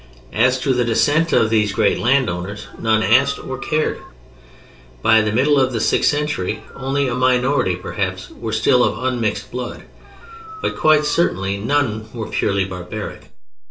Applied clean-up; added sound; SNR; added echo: none; Dog; 16 dB; reverberation time 0.3 s.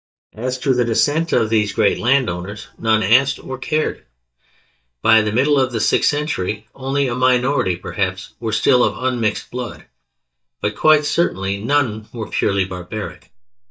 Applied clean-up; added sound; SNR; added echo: neural mask model DeepFilterNet 3.